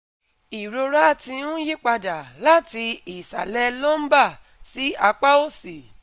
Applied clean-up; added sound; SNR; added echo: none; none; none; none.